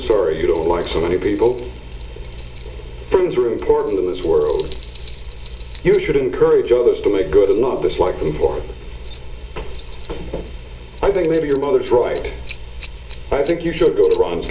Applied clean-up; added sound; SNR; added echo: none; Keys jangling; 17 dB; reverberation time 0.9 s.